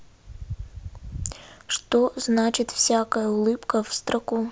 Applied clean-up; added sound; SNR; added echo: none; none; none; none.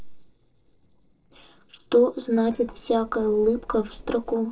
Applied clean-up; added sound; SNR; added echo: neural separator model SepFormer DNS4.